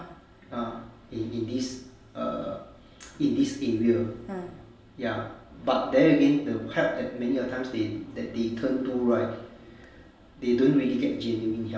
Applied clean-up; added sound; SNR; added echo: none; none; none; reverberation time 1.5 s.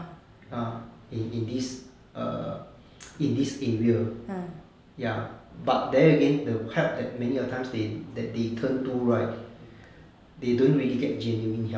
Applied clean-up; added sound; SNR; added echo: none; none; none; none.